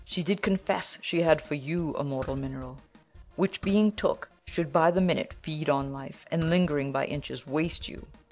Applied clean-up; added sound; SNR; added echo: none; Fireworks + Drum kit; 19 dB; none.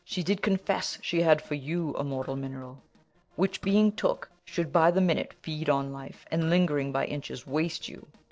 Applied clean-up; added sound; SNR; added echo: neural separator model SepFormer DNS4.